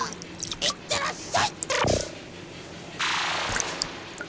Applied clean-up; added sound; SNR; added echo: none; Raindrop / Drip / Trickle, dribble; 9 dB; none.